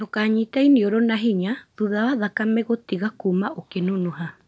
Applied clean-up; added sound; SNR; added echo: none; none; none; none.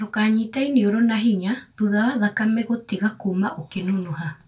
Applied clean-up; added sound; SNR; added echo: none; none; none; reverberation time 0.2 s.